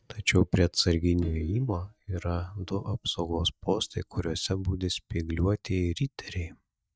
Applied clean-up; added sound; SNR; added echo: neural mask model DeepFilterNet 3.